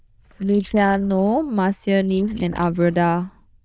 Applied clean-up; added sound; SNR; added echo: neural diffusion model UNIVERSE++.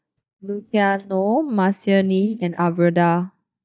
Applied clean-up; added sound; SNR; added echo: neural mask model DeepFilterNet 3.